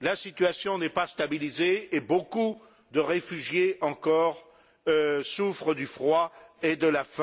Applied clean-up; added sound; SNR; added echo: none; none; none; none.